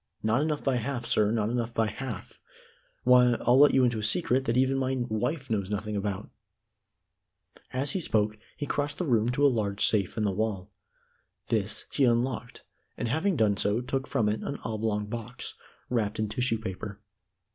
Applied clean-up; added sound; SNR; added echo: none; none; none; none.